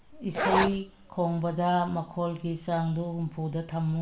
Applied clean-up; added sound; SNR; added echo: none; Zipper (clothing); -2 dB; reverberation time 0.4 s.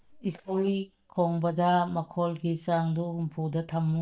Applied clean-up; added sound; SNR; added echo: neural mask model DeepFilterNet 3.